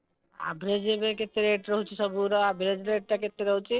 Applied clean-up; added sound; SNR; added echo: neural separator model SepFormer DNS4.